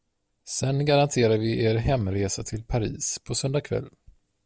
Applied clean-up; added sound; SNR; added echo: none; none; none; none.